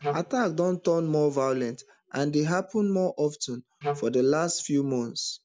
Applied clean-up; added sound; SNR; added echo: none; Wind instrument, woodwind instrument; 6 dB; none.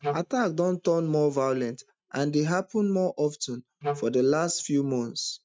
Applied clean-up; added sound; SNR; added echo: neural mask model RNNoise.